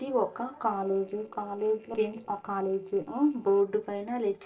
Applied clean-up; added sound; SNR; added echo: neural separator model SepFormer DNS4.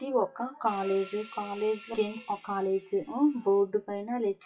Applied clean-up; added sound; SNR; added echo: classical method WPE with log-MMSE.